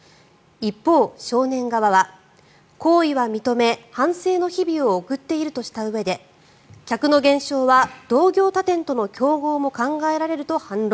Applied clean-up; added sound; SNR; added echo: none; none; none; none.